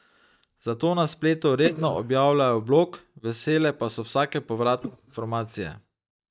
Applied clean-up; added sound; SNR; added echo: neural mask model DeepFilterNet 3.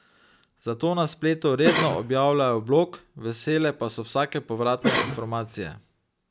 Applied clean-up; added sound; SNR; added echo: none; Cough; 4 dB; none.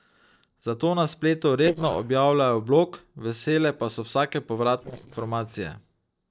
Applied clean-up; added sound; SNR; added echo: neural separator model SepFormer DNS4.